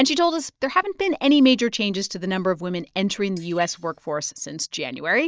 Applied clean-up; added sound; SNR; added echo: neural mask model DeepFilterNet 3.